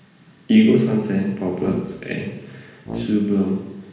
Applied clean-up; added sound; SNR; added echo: none; Brass instrument; 11 dB; reverberation time 1.1 s.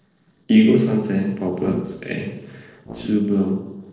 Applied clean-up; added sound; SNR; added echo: neural separator model SepFormer DNS4.